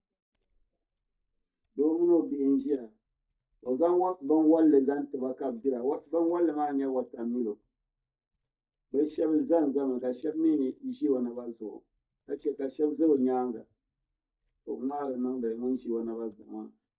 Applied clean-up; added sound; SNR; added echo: neural mask model DeepFilterNet 3.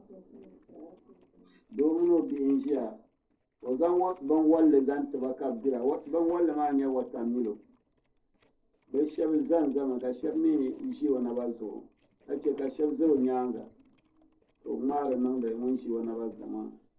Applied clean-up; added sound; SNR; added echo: neural separator model SepFormer DNS4.